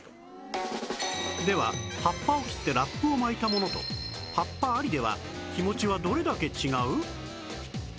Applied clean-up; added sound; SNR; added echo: none; Bowed string instrument; 15 dB; none.